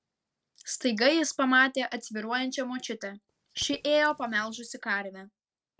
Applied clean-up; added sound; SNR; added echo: neural separator model SepFormer DNS4.